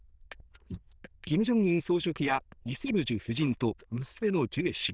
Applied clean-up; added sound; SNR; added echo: neural diffusion model UNIVERSE++.